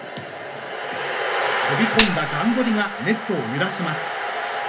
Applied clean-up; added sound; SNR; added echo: none; Tambourine; 4 dB; reverberation time 0.3 s.